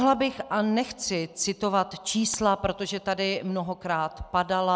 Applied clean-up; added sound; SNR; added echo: none; none; none; none.